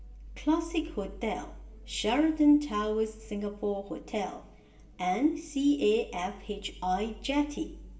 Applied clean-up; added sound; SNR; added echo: none; none; none; reverberation time 0.7 s.